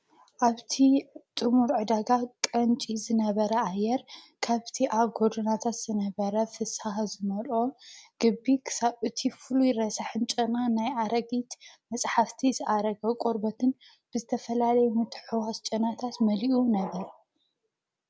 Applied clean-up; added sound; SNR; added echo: none; none; none; none.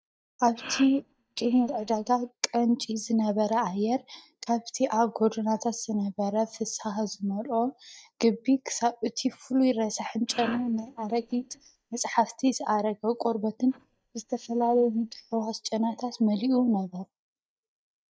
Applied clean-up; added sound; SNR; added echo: neural mask model DeepFilterNet 3.